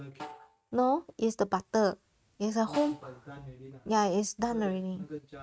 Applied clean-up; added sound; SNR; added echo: neural mask model RNNoise.